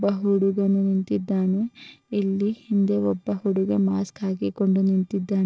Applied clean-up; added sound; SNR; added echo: neural separator model SepFormer DNS4.